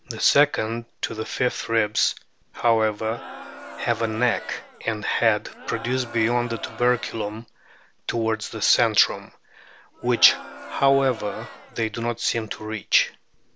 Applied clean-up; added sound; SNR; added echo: none; Crowd; 15 dB; none.